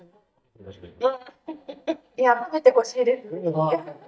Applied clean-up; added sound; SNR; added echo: neural mask model DeepFilterNet 3.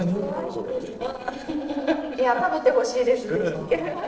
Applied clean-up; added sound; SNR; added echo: neural separator model SepFormer DNS4.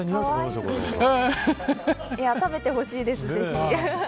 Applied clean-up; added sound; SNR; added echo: none; none; none; none.